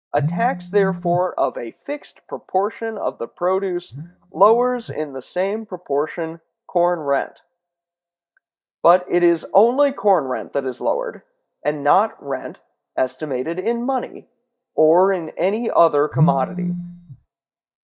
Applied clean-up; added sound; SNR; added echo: neural mask model DeepFilterNet 3.